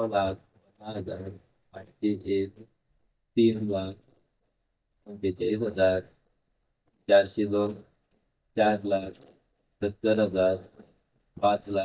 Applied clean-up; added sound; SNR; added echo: neural mask model DeepFilterNet 3.